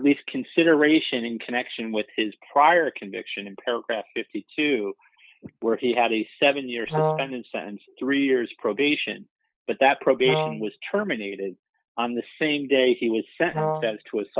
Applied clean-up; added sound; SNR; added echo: neural mask model DeepFilterNet 3.